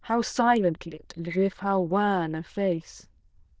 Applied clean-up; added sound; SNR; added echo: neural diffusion model UNIVERSE++.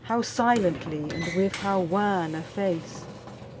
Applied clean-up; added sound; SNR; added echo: none; Sliding door; 12 dB; none.